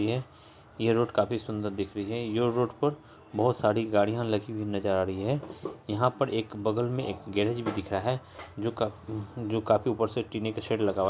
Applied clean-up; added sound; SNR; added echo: none; none; none; none.